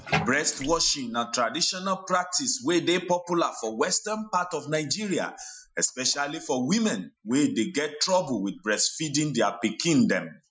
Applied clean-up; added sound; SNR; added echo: classical method Wiener filter.